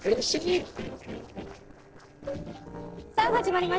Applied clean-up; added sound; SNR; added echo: neural separator model SepFormer DNS4.